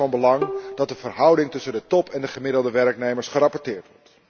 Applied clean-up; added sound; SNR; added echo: none; Bowed string instrument; 13 dB; none.